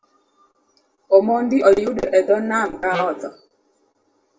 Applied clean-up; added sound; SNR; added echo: none; Wind instrument, woodwind instrument; 10 dB; reverberation time 0.2 s.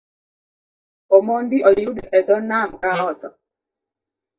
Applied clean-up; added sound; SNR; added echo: neural mask model DeepFilterNet 3.